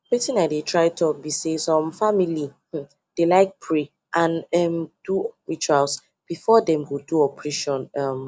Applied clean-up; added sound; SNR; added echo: none; none; none; none.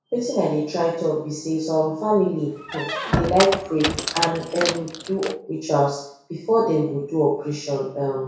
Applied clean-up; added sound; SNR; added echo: none; Squeak; 4 dB; reverberation time 0.6 s.